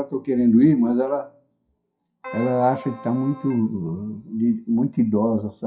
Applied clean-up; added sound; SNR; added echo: classical method WPE with log-MMSE.